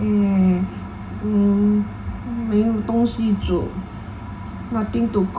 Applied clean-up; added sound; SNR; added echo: none; none; none; reverberation time 0.4 s.